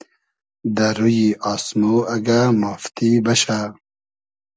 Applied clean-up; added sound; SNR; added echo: none; none; none; none.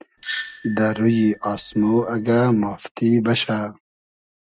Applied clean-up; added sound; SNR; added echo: neural mask model RNNoise.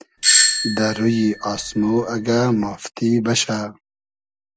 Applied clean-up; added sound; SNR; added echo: none; Doorbell; 0 dB; none.